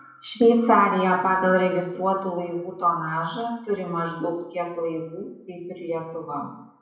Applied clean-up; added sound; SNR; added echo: none; none; none; reverberation time 0.7 s.